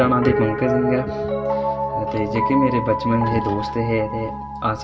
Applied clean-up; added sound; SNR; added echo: none; Piano; 2 dB; reverberation time 0.1 s.